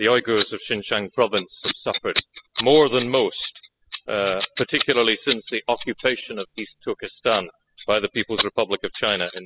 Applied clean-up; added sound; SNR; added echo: classical method spectral subtraction.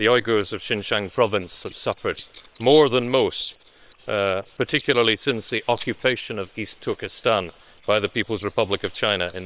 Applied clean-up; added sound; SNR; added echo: neural separator model SepFormer WHAM!.